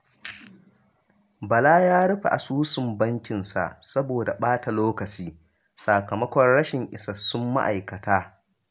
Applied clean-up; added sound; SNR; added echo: none; none; none; none.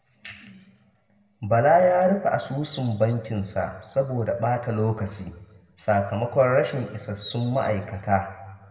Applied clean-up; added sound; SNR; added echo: none; none; none; reverberation time 1.1 s.